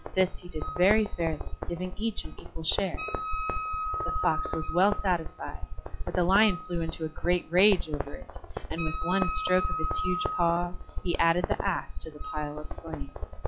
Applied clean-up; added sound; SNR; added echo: classical method log-MMSE.